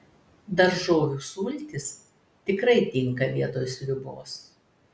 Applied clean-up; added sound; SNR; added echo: none; none; none; none.